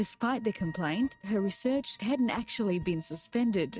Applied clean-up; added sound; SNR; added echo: neural mask model RNNoise.